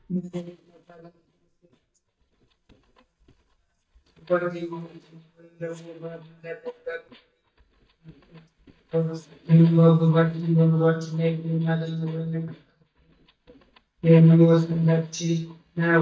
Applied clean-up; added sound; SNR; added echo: neural mask model DeepFilterNet 3.